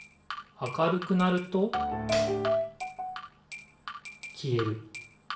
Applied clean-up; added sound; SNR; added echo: none; none; none; reverberation time 0.5 s.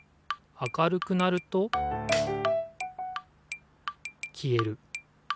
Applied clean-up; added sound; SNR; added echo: none; none; none; none.